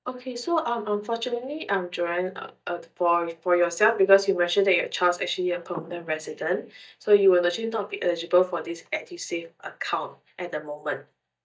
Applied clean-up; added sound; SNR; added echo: neural mask model DeepFilterNet 3.